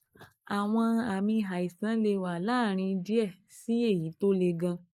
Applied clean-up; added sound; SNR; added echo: neural mask model Resemble Enhance denoiser.